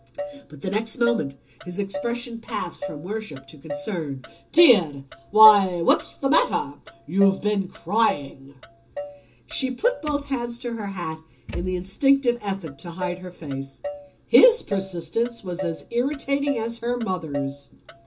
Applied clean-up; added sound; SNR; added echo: none; Motor vehicle (road); 13 dB; reverberation time 0.2 s.